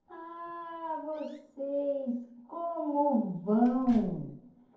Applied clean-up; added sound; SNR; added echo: neural separator model SepFormer DNS4.